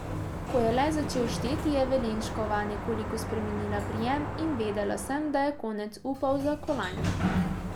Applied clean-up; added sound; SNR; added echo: none; Sliding door; 3 dB; none.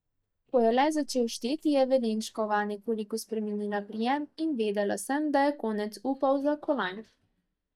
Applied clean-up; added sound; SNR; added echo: neural mask model DeepFilterNet 3.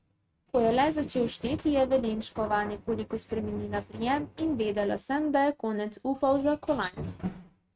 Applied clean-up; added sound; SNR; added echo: neural mask model RNNoise.